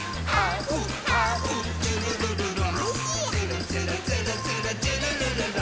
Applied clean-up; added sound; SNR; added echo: none; Truck; 16 dB; none.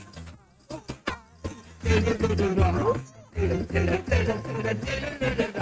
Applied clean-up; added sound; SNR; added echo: neural mask model RNNoise.